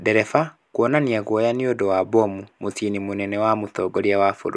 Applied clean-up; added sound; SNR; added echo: none; none; none; none.